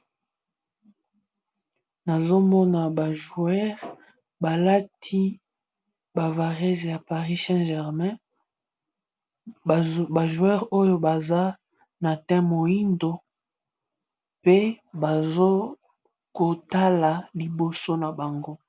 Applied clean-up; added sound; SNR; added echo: none; none; none; none.